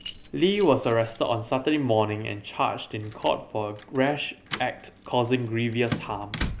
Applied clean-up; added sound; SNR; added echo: none; Keys jangling; 12 dB; none.